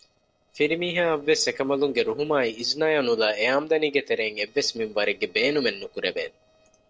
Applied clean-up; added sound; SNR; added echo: neural separator model SepFormer DNS4.